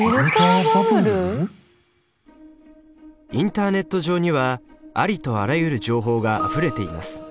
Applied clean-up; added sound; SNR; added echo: none; none; none; none.